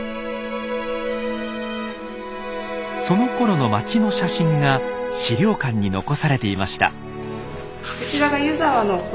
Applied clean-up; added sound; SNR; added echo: none; Livestock, farm animals, working animals; 20 dB; none.